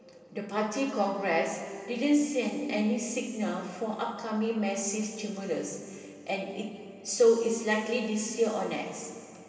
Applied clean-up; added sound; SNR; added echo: none; none; none; reverberation time 2.5 s.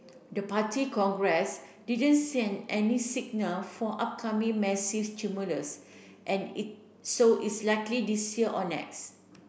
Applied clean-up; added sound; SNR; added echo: none; none; none; none.